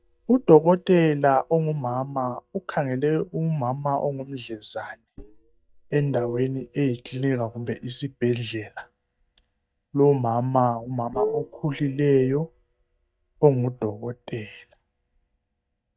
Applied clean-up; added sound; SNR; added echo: neural mask model DeepFilterNet 3.